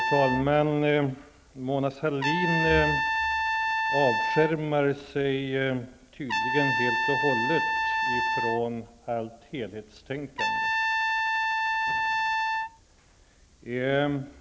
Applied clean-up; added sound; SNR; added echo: none; Trumpet; 0 dB; none.